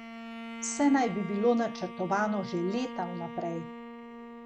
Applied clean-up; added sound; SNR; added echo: none; Bowed string instrument; 10 dB; none.